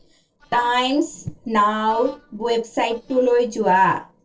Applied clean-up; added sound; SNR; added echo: neural separator model SepFormer DNS4.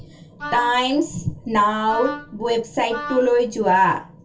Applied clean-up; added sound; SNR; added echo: none; Wind instrument, woodwind instrument; 13 dB; reverberation time 0.2 s.